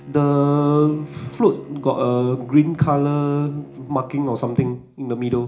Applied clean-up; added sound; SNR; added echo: none; Bowed string instrument; 19 dB; reverberation time 0.4 s.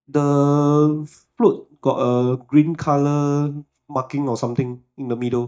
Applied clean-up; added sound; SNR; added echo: neural mask model DeepFilterNet 3.